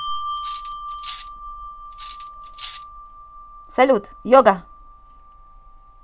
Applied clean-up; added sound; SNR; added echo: none; Bell + Cutlery, silverware; 12 dB; none.